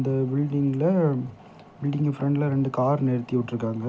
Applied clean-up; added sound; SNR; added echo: none; none; none; none.